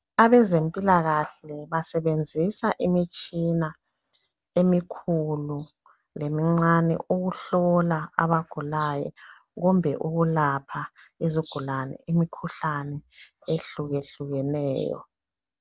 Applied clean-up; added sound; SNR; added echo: none; none; none; none.